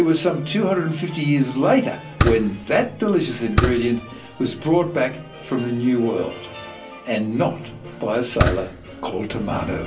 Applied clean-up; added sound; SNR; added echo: none; Fireworks; 4 dB; reverberation time 0.3 s.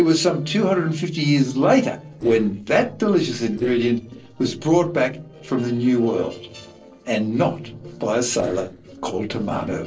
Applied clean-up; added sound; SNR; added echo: neural separator model SepFormer DNS4.